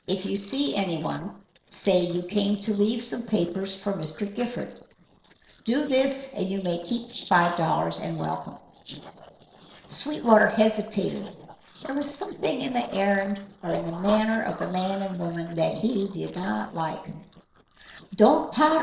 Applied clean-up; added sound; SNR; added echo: neural separator model SepFormer DNS4.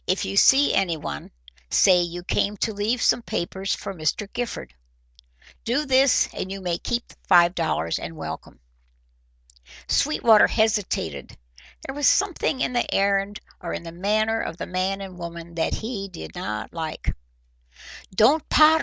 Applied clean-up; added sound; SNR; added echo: none; none; none; none.